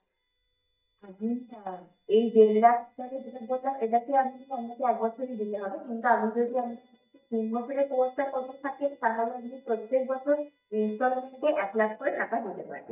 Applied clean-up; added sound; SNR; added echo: neural mask model DeepFilterNet 3.